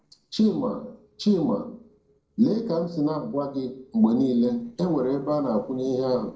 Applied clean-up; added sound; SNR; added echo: neural separator model SepFormer DNS4.